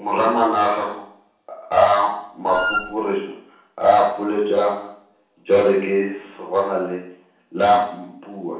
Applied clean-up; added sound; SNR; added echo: none; Wind instrument, woodwind instrument; 4 dB; reverberation time 0.7 s.